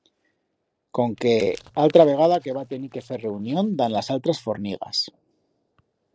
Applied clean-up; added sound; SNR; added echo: neural separator model SepFormer DNS4.